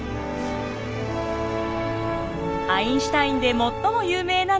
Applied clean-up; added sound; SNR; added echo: none; Truck; 13 dB; none.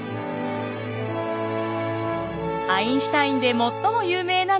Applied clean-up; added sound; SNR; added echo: none; none; none; none.